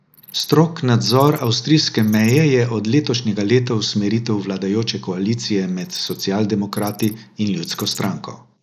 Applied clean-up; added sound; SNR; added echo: neural mask model Resemble Enhance denoiser.